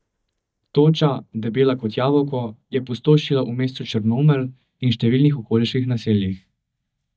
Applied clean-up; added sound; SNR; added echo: neural mask model DeepFilterNet 3.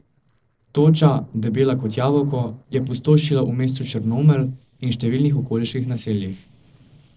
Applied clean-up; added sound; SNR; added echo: neural separator model SepFormer DNS4.